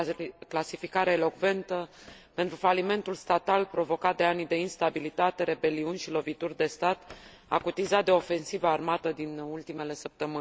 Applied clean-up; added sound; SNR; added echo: none; none; none; none.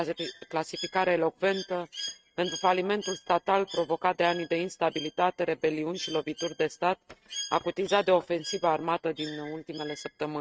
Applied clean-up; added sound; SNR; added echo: neural mask model RNNoise.